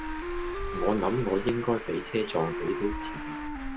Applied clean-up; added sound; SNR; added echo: none; Traffic noise, roadway noise + Wind instrument, woodwind instrument; 4 dB; none.